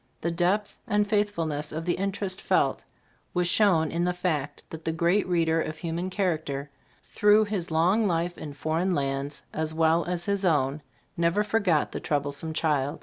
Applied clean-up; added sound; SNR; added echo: none; none; none; none.